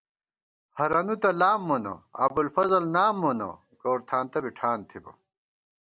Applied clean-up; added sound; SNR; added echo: none; none; none; none.